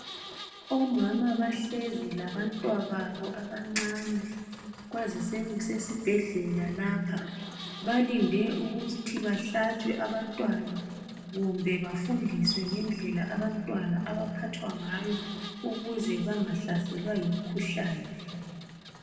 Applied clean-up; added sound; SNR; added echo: none; Engine; 17 dB; reverberation time 1.9 s.